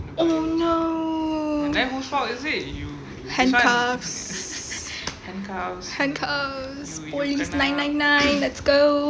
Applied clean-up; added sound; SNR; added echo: none; none; none; none.